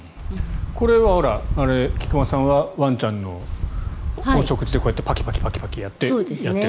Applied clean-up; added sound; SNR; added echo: none; Wind; 3 dB; none.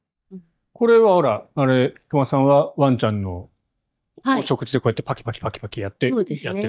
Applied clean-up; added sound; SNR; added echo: neural mask model DeepFilterNet 3.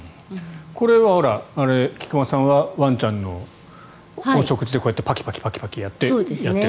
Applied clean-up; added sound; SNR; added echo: none; none; none; none.